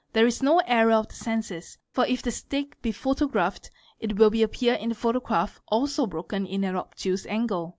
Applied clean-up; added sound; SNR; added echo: none; none; none; none.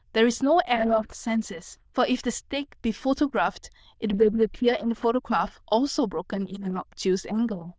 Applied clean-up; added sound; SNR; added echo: neural diffusion model UNIVERSE++.